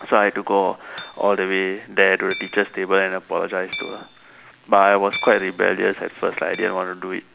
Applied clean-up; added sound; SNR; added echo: none; Hammer; 18 dB; none.